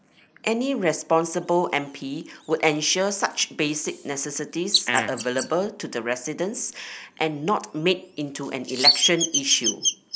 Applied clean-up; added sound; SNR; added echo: neural mask model Resemble Enhance denoiser.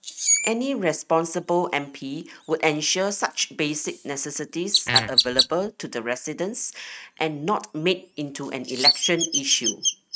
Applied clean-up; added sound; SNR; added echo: neural mask model RNNoise.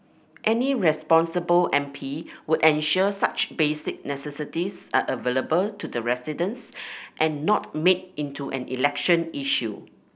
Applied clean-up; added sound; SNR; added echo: none; none; none; none.